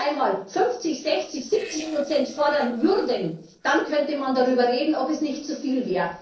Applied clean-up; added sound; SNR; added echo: neural separator model SepFormer DNS4.